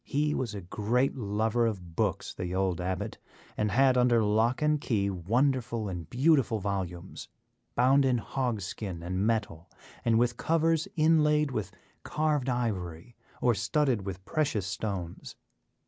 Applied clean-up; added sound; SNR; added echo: none; none; none; none.